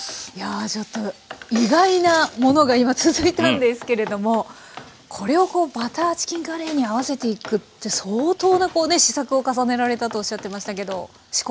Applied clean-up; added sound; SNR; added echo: none; none; none; none.